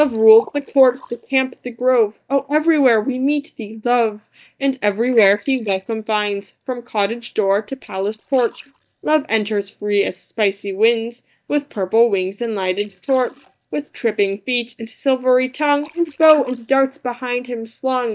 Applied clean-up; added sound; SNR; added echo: neural mask model DeepFilterNet 3.